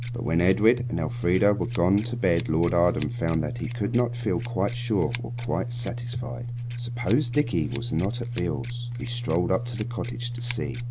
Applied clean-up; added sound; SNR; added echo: none; Scissors; 4 dB; none.